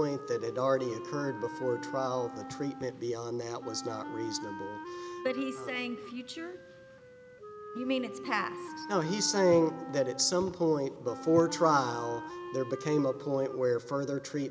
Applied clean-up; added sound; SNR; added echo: none; Wind instrument, woodwind instrument; 11 dB; none.